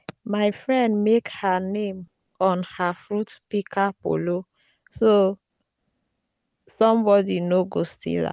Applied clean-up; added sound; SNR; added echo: none; none; none; none.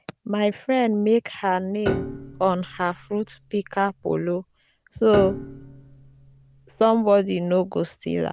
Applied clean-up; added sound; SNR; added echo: none; Piano; 11 dB; none.